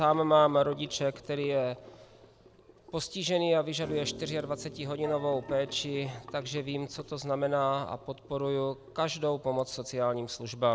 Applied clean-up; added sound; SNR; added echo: none; Sink (filling or washing) / Gurgling + Piano; 18 dB; none.